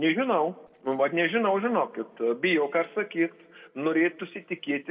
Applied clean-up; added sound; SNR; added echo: neural separator model SepFormer DNS4.